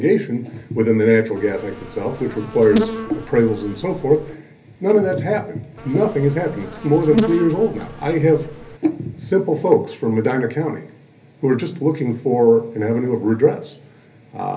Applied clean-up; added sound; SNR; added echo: none; Insect; 8 dB; reverberation time 0.3 s.